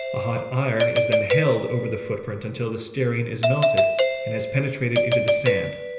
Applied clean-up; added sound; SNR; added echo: none; Doorbell; -2 dB; reverberation time 1.4 s.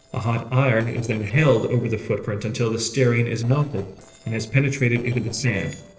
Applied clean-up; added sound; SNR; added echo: neural separator model SepFormer DNS4.